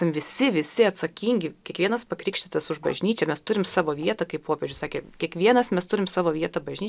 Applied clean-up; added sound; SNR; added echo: none; none; none; none.